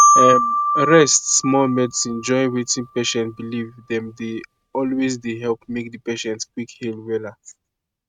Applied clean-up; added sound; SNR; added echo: neural mask model RNNoise.